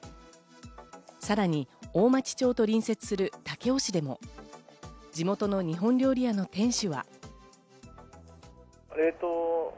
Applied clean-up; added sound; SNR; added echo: none; none; none; none.